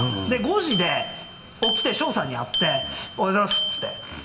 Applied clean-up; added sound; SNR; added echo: none; Bicycle bell; 4 dB; reverberation time 1.7 s.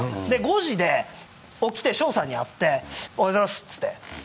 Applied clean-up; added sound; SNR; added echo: none; none; none; none.